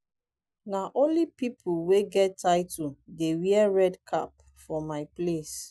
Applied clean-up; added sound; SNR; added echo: none; none; none; none.